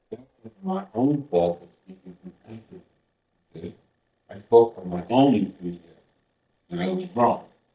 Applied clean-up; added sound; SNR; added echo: neural mask model DeepFilterNet 3.